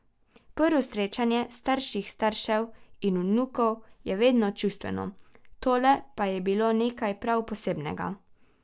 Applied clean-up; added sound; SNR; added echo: none; none; none; none.